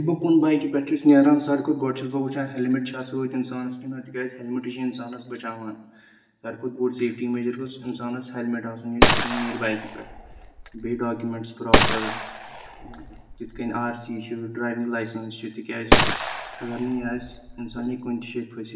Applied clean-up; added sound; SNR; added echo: none; Gunshot, gunfire; -2 dB; reverberation time 0.9 s.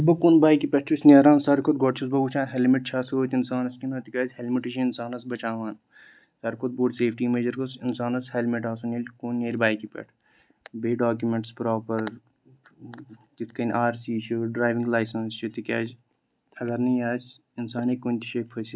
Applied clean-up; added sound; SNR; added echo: none; none; none; none.